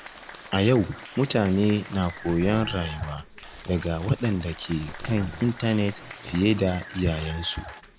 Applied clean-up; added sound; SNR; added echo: none; Applause + Growling; 15 dB; none.